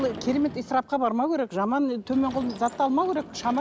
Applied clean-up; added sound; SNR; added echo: none; Sliding door / Slam; 16 dB; none.